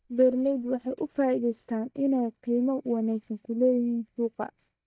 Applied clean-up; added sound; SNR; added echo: neural mask model DeepFilterNet 3.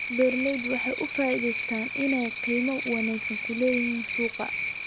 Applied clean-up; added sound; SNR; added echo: none; Cricket; 3 dB; none.